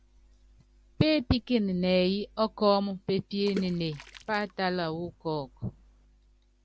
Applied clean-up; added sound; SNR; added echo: none; Water / Splash, splatter; 16 dB; none.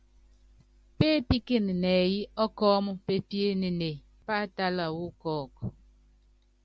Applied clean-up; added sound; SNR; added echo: none; none; none; none.